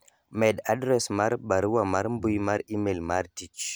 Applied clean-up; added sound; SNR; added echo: none; Brass instrument; 18 dB; none.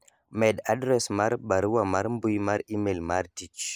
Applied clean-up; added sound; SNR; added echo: neural mask model Resemble Enhance denoiser.